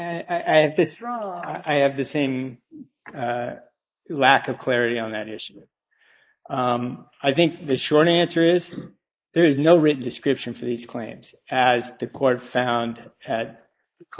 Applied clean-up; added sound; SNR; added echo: neural mask model Resemble Enhance denoiser.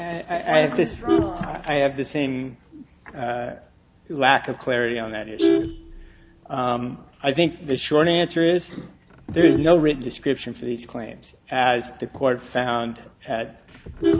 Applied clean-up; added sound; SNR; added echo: none; Vehicle horn, car horn, honking; 6 dB; none.